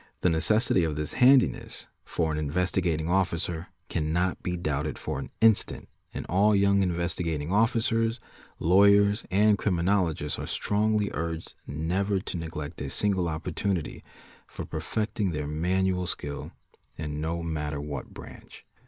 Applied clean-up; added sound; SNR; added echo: none; none; none; none.